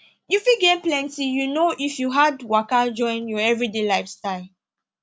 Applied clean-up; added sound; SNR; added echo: none; none; none; none.